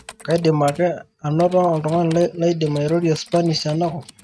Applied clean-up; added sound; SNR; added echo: neural mask model RNNoise.